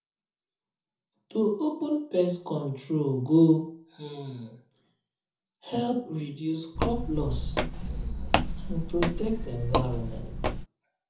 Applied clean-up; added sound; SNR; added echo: none; Walk, footsteps; 0 dB; reverberation time 0.5 s.